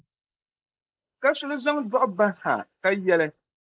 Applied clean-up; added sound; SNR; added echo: neural mask model Resemble Enhance denoiser.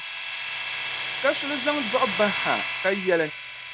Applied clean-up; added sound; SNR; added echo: none; Domestic sounds, home sounds; 3 dB; none.